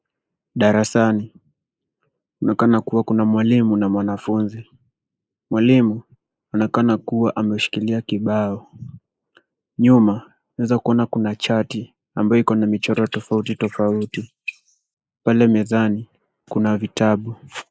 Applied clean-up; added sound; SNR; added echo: neural mask model Resemble Enhance denoiser.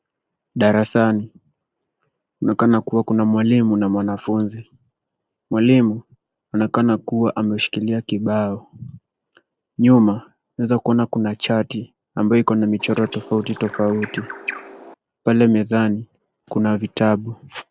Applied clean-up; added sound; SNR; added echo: neural separator model SepFormer DNS4.